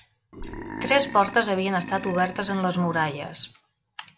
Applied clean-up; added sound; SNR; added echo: none; Burping, eructation; 12 dB; none.